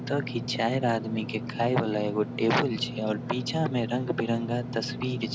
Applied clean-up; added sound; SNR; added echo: none; Engine / Mechanisms; 7 dB; none.